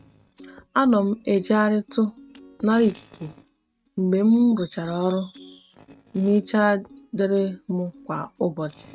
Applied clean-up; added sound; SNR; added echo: neural mask model RNNoise.